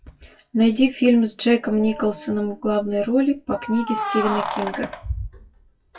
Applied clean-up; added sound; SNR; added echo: classical method WPE with log-MMSE.